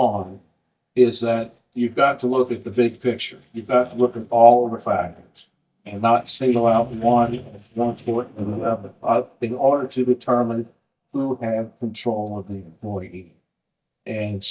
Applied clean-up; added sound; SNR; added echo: neural mask model DeepFilterNet 3.